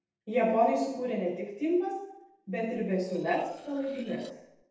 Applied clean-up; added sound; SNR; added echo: neural separator model SepFormer DNS4.